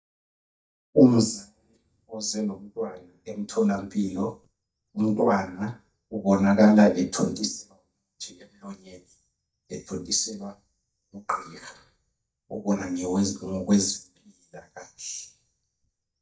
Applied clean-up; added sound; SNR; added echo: neural mask model DeepFilterNet 3.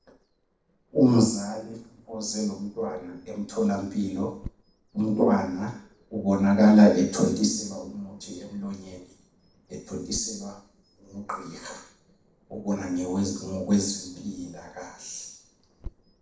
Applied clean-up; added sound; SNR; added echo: neural separator model SepFormer DNS4.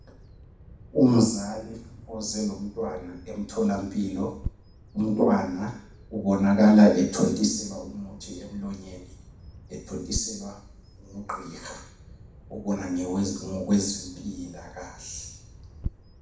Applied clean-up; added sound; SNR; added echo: none; Bird vocalization, bird call, bird song; 17 dB; reverberation time 0.6 s.